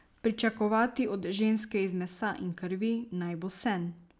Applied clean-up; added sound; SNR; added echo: none; none; none; none.